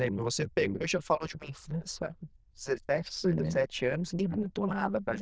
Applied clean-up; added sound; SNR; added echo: neural diffusion model UNIVERSE++.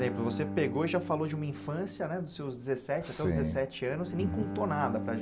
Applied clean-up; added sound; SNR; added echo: none; Bowed string instrument; 8 dB; none.